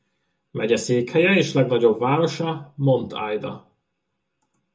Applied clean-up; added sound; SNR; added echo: none; none; none; reverberation time 0.2 s.